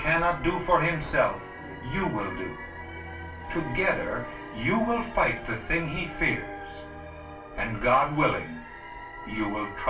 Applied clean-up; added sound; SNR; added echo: none; none; none; reverberation time 0.3 s.